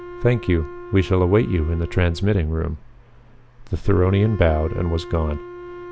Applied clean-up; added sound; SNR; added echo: none; Wind instrument, woodwind instrument; 16 dB; none.